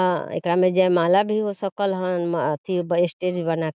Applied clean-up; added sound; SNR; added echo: none; none; none; none.